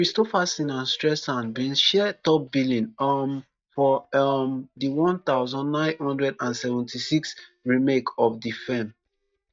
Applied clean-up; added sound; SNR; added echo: neural mask model DeepFilterNet 3.